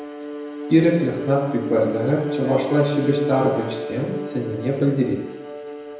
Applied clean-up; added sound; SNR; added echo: none; Bowed string instrument; 7 dB; reverberation time 1.0 s.